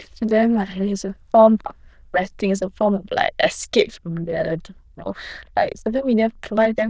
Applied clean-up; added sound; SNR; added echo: neural diffusion model UNIVERSE++.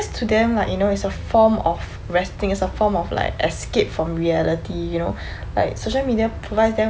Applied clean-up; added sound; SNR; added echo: none; none; none; none.